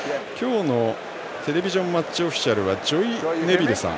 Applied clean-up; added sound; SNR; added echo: none; none; none; none.